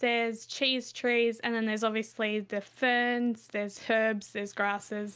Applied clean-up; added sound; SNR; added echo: none; none; none; none.